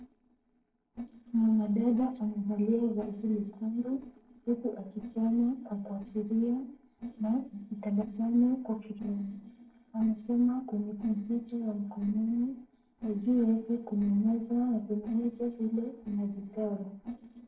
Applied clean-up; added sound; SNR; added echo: neural separator model SepFormer DNS4.